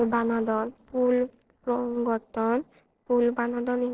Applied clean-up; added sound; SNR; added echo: neural separator model SepFormer DNS4.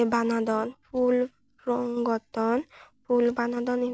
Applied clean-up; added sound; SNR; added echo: none; none; none; none.